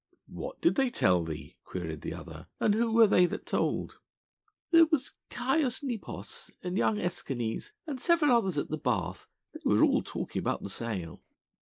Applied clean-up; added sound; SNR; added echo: neural mask model Resemble Enhance denoiser.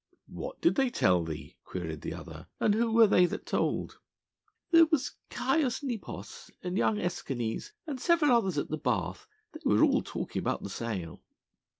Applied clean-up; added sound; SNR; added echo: none; none; none; none.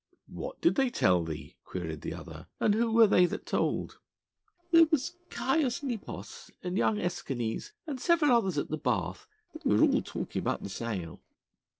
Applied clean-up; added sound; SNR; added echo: neural separator model SepFormer DNS4.